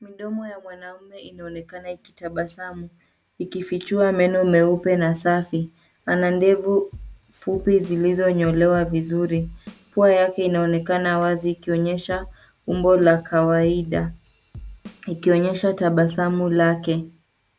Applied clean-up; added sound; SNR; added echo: none; Drum kit; 19 dB; none.